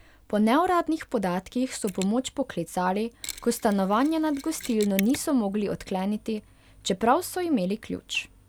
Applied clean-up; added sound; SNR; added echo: none; Mechanisms; 20 dB; none.